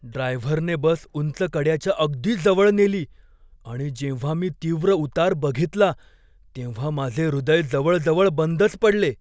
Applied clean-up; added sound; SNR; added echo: none; none; none; none.